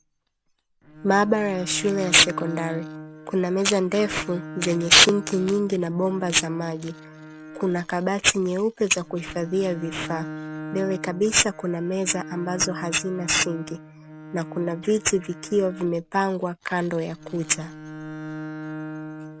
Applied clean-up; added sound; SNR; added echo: none; Bowed string instrument; 14 dB; none.